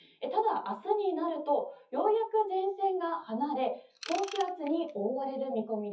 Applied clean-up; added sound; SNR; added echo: classical method WPE with log-MMSE.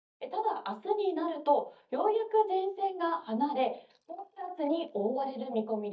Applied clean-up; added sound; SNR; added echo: neural mask model DeepFilterNet 3.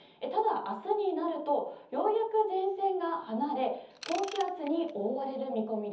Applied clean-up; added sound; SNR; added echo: none; Ratchet, pawl / Tools; 16 dB; reverberation time 0.7 s.